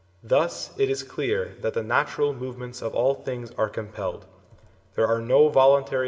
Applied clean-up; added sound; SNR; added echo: none; none; none; reverberation time 1.5 s.